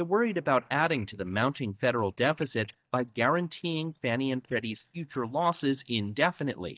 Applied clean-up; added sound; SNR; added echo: neural mask model DeepFilterNet 3.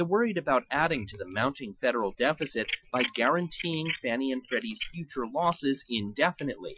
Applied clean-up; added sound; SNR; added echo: classical method Wiener filter.